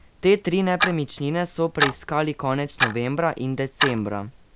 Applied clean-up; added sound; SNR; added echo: none; Clock; 5 dB; none.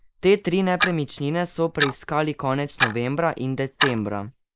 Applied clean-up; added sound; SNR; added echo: neural mask model Resemble Enhance denoiser.